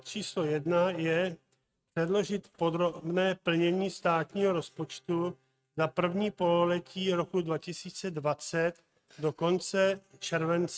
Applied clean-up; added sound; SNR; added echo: neural mask model RNNoise.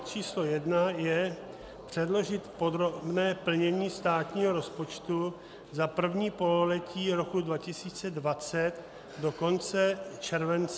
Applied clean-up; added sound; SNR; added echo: none; none; none; none.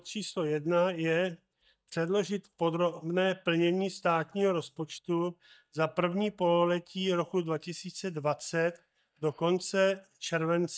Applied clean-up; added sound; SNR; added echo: neural mask model DeepFilterNet 3.